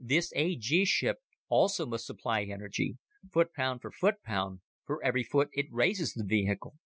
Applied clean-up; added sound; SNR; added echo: none; none; none; none.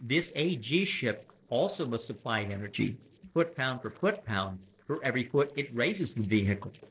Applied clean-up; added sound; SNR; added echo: neural separator model SepFormer DNS4.